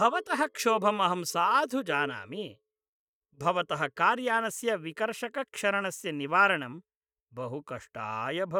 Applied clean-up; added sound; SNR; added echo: neural mask model DeepFilterNet 3.